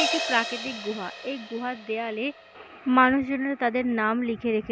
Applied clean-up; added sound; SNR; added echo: none; Crash cymbal; 10 dB; none.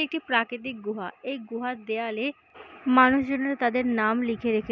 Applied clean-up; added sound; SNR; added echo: none; none; none; none.